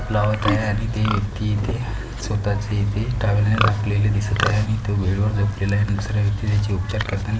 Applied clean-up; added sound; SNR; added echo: none; Livestock, farm animals, working animals; 10 dB; none.